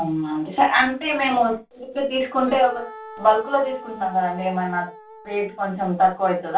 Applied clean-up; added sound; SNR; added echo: none; Wind instrument, woodwind instrument; 18 dB; reverberation time 0.2 s.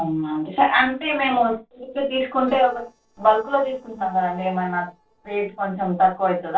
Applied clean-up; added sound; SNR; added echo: neural separator model SepFormer DNS4.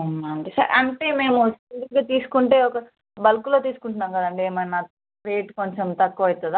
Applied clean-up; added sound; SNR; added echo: none; none; none; none.